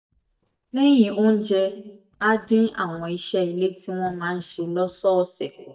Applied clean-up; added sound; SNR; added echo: neural mask model DeepFilterNet 3.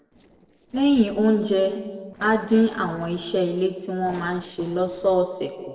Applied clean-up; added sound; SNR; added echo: neural separator model SepFormer DNS4.